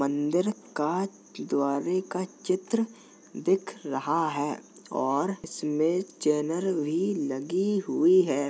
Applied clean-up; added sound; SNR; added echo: none; none; none; none.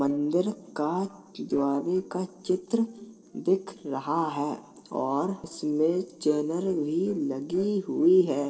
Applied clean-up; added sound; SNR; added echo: neural separator model SepFormer DNS4.